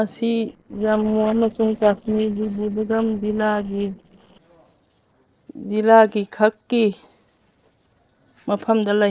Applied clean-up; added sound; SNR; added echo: neural separator model SepFormer DNS4.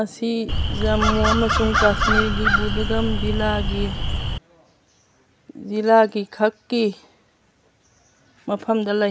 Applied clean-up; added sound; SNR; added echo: none; Crow; -2 dB; none.